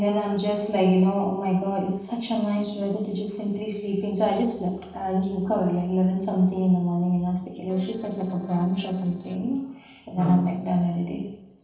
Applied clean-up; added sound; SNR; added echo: neural separator model SepFormer DNS4.